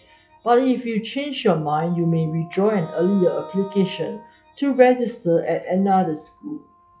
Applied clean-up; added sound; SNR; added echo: classical method log-MMSE.